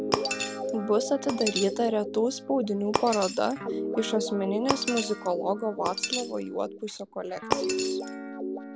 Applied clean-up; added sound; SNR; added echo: none; Guitar + Shatter; 3 dB; none.